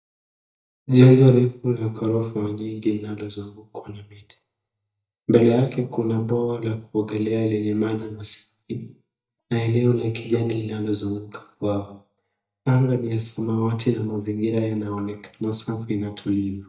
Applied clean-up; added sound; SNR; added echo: neural mask model DeepFilterNet 3.